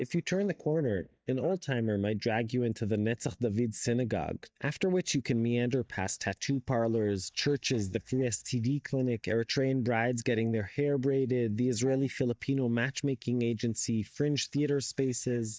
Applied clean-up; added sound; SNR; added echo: neural mask model DeepFilterNet 3.